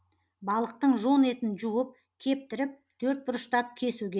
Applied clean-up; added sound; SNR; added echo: none; none; none; none.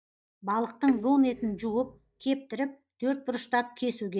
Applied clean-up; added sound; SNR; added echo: neural mask model DeepFilterNet 3.